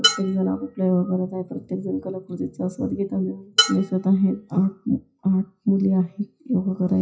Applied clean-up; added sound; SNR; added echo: classical method WPE with log-MMSE.